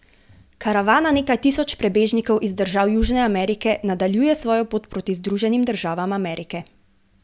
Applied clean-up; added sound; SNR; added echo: none; none; none; none.